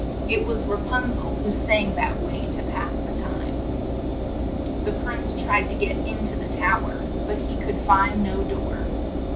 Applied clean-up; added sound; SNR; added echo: none; Engine; -2 dB; none.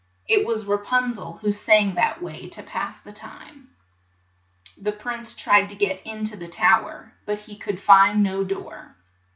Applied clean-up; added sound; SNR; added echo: none; none; none; none.